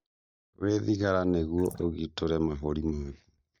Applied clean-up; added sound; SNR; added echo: neural mask model DeepFilterNet 3.